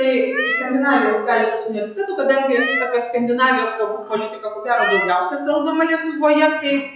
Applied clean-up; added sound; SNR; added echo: classical method log-MMSE.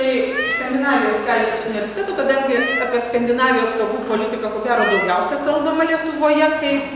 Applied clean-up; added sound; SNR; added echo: none; Meow; 11 dB; none.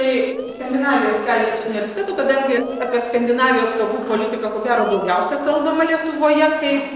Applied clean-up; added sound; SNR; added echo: neural separator model SepFormer DNS4.